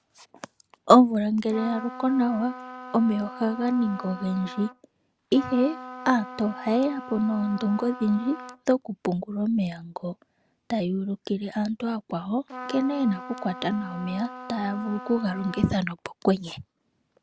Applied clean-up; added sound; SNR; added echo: none; Trumpet; 13 dB; none.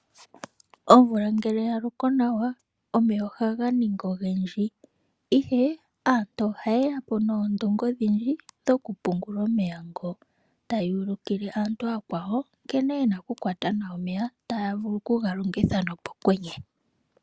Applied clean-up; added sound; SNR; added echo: none; none; none; none.